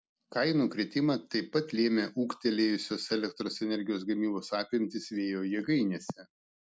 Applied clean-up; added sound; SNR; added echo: none; none; none; none.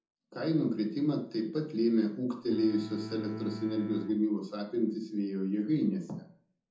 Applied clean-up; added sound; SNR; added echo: none; Bowed string instrument; 12 dB; reverberation time 0.6 s.